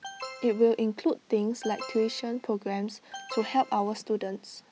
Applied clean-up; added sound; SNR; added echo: none; Alarm; 16 dB; none.